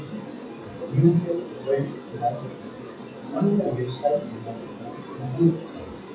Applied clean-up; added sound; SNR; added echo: classical method WPE with log-MMSE.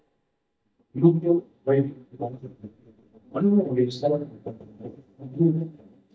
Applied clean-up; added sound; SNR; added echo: neural mask model DeepFilterNet 3.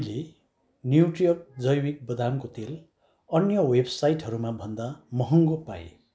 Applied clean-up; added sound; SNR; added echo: none; none; none; none.